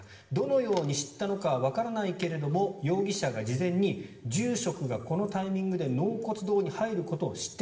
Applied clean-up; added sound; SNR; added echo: none; none; none; reverberation time 0.8 s.